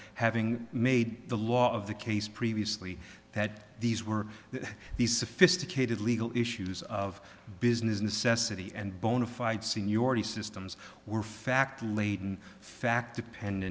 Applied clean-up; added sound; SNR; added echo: none; none; none; none.